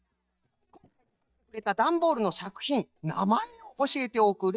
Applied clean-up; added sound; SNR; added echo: neural mask model DeepFilterNet 3.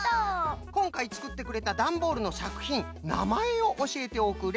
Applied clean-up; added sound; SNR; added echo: none; none; none; none.